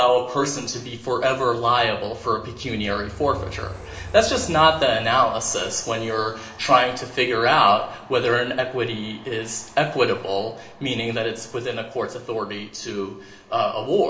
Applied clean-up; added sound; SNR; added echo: none; Train; 19 dB; reverberation time 0.8 s.